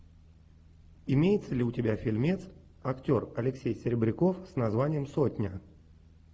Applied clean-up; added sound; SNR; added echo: none; none; none; none.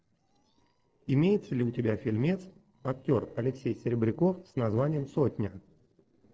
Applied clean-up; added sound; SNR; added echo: neural separator model SepFormer DNS4.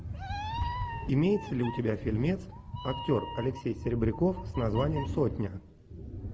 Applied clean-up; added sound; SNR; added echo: none; Meow; 6 dB; none.